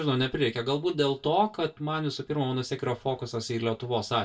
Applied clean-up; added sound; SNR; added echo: none; none; none; reverberation time 0.1 s.